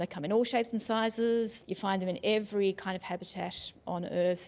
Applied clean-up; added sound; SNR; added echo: none; none; none; none.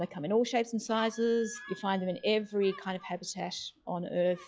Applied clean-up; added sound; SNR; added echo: classical method log-MMSE.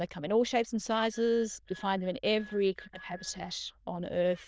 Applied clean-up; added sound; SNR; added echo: neural diffusion model UNIVERSE++.